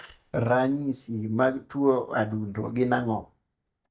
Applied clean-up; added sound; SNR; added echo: neural mask model DeepFilterNet 3.